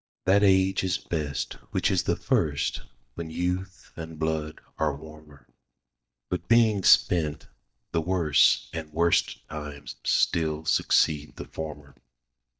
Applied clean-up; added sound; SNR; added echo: neural mask model DeepFilterNet 3.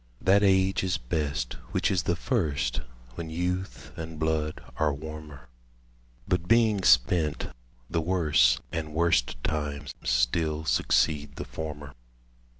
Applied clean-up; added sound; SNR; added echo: none; none; none; none.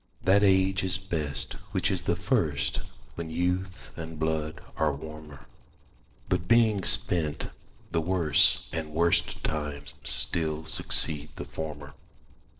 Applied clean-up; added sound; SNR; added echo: neural separator model SepFormer DNS4.